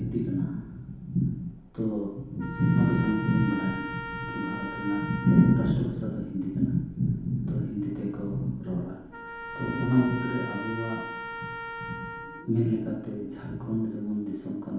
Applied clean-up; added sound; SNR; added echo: none; Trumpet; 12 dB; reverberation time 0.8 s.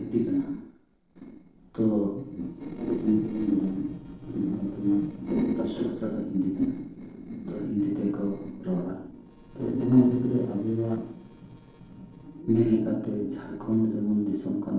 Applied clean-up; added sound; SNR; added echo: neural separator model SepFormer DNS4.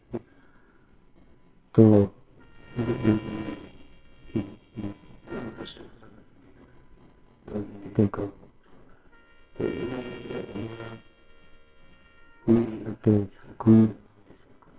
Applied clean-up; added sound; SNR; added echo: neural separator model SepFormer WHAMR!.